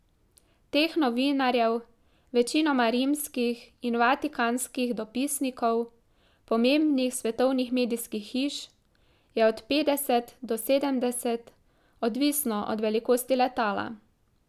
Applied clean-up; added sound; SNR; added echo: none; none; none; none.